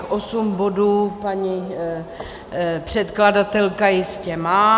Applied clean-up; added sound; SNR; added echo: none; none; none; none.